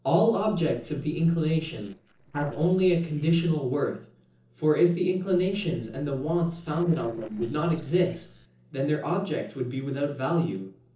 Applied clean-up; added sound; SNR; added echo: neural separator model SepFormer DNS4.